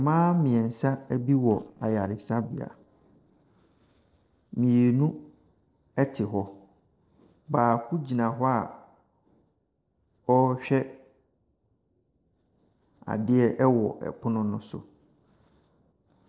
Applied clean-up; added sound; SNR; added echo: neural separator model SepFormer DNS4.